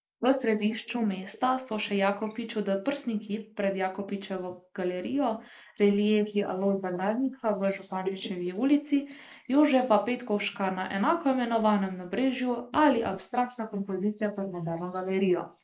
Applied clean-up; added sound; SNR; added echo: neural mask model Resemble Enhance denoiser.